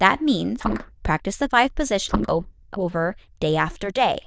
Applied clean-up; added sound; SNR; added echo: neural diffusion model UNIVERSE++.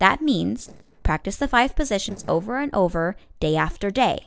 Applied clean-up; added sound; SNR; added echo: neural separator model SepFormer DNS4.